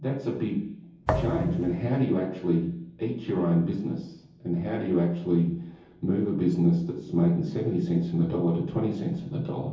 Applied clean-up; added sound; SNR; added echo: none; Thump, thud; 5 dB; reverberation time 0.7 s.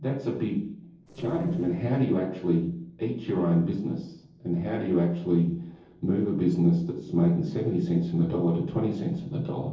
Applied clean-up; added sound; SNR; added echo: neural separator model SepFormer DNS4.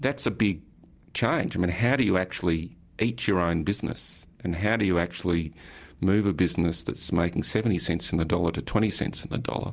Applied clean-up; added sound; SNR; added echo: none; none; none; none.